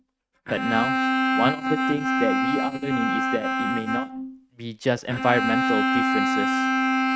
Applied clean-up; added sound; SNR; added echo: neural mask model RNNoise.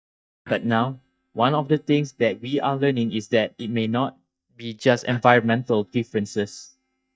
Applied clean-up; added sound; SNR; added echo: neural mask model DeepFilterNet 3.